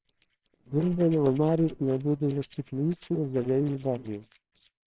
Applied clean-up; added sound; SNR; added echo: neural separator model SepFormer WHAMR!.